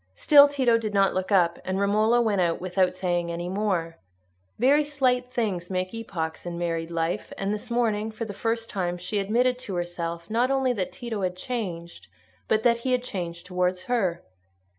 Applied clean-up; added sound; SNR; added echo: none; none; none; none.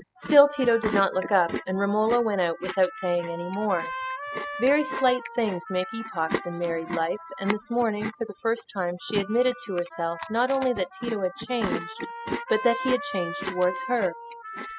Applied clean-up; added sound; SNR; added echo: classical method spectral subtraction.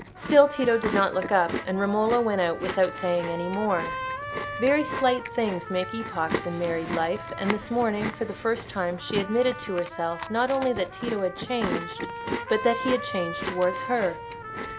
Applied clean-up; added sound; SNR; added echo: none; Trumpet + Chewing, mastication; 7 dB; none.